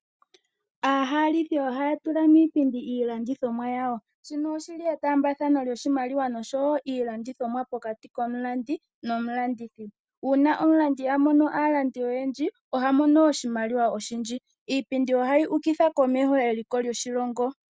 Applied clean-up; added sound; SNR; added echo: none; none; none; none.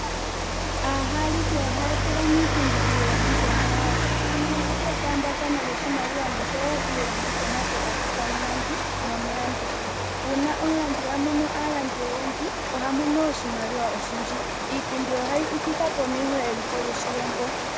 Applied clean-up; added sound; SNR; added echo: none; Rain; -3 dB; none.